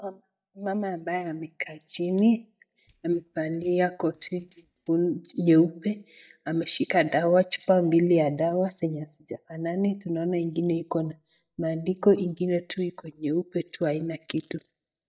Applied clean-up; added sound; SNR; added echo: neural mask model DeepFilterNet 3.